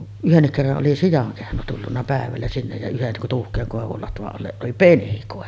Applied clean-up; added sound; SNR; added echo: none; none; none; none.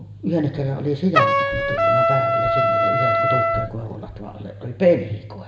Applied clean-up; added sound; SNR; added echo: none; Trumpet; -2 dB; reverberation time 0.8 s.